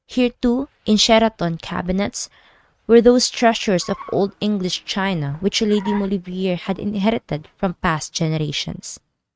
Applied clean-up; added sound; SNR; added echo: neural mask model RNNoise.